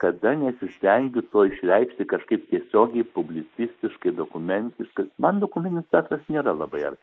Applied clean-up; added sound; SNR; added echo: neural mask model Resemble Enhance denoiser.